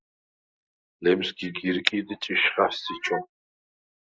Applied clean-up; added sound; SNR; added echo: neural mask model Resemble Enhance denoiser.